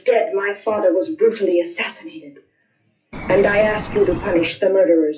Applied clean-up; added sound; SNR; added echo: classical method WPE with log-MMSE.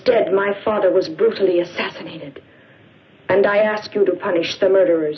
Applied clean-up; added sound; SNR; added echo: none; none; none; none.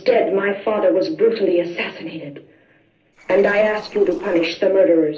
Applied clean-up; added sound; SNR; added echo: neural separator model SepFormer DNS4.